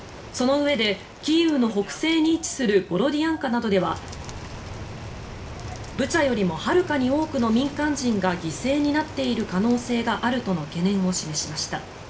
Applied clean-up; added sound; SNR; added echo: none; Rain; 14 dB; reverberation time 0.3 s.